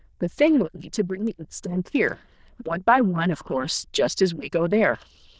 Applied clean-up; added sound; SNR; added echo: neural diffusion model UNIVERSE++.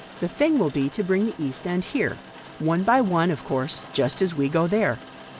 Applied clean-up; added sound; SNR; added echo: none; Rain; 19 dB; none.